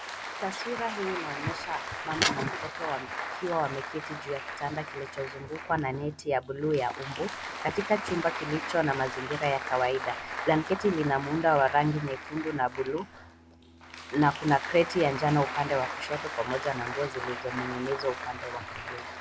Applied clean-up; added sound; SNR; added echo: none; Applause; 8 dB; none.